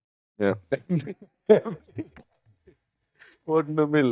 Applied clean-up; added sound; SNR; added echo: neural mask model DeepFilterNet 3.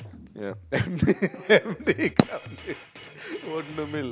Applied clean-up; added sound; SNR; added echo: none; Drum kit; 19 dB; none.